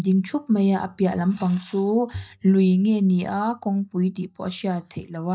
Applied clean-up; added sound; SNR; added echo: neural mask model DeepFilterNet 3.